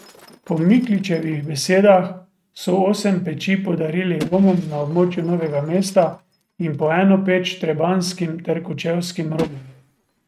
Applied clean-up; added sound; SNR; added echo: neural mask model RNNoise.